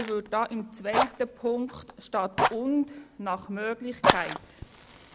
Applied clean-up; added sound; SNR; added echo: none; Fire; 0 dB; none.